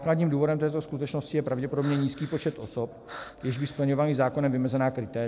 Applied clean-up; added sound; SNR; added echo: none; Breathing; 19 dB; none.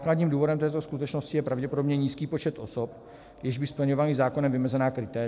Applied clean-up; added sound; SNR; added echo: none; none; none; none.